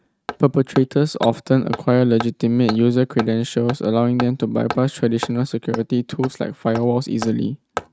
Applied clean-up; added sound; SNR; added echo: neural mask model RNNoise.